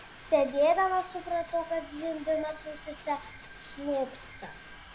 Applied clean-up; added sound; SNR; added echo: none; Mechanisms; 17 dB; none.